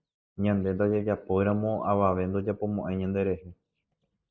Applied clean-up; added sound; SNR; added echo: neural mask model DeepFilterNet 3.